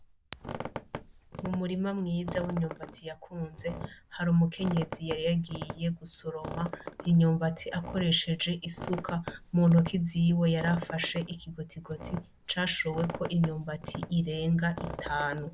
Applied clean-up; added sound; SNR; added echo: none; Squeak; 12 dB; none.